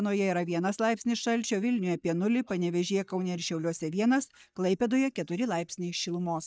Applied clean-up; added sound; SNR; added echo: neural mask model DeepFilterNet 3.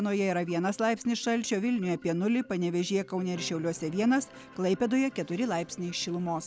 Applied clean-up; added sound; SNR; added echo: none; none; none; none.